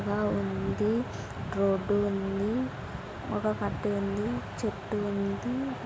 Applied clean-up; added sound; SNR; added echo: none; none; none; none.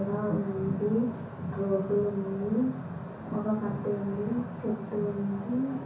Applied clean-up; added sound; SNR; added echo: none; none; none; reverberation time 0.6 s.